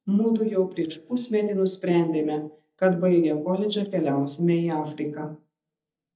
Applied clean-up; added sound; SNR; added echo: neural mask model DeepFilterNet 3.